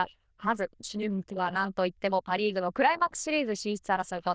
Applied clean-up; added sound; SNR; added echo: neural diffusion model UNIVERSE++.